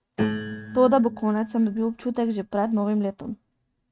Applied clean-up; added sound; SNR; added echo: neural mask model RNNoise.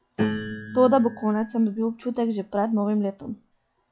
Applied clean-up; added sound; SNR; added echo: classical method log-MMSE.